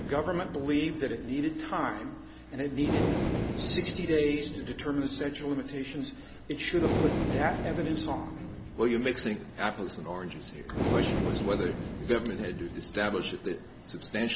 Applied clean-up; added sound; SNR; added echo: none; Breathing; 3 dB; none.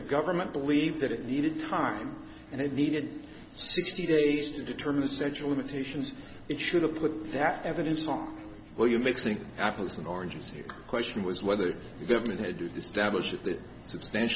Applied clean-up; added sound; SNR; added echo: none; none; none; none.